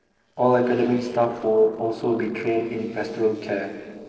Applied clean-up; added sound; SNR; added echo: neural separator model SepFormer DNS4.